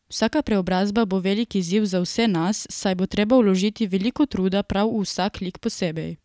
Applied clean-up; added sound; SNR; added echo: none; none; none; none.